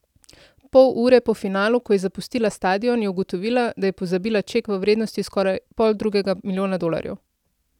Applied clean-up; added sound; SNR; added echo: none; none; none; none.